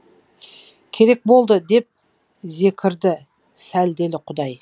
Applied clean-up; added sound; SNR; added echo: none; none; none; none.